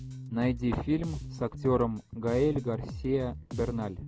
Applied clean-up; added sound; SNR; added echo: none; Bass guitar; 10 dB; none.